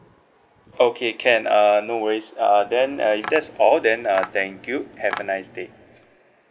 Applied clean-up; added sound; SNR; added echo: none; Tap; 14 dB; none.